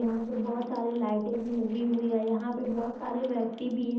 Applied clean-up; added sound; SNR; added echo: neural separator model SepFormer DNS4.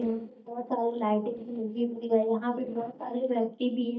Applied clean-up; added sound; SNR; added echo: neural mask model DeepFilterNet 3.